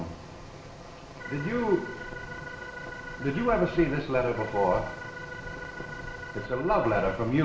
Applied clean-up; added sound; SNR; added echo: none; Organ; 12 dB; reverberation time 0.8 s.